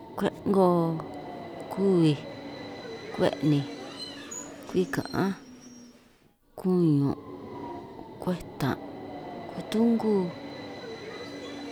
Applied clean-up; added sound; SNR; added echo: none; Subway, metro, underground; 11 dB; none.